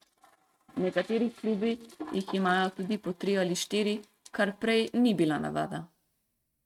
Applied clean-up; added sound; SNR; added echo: neural mask model RNNoise.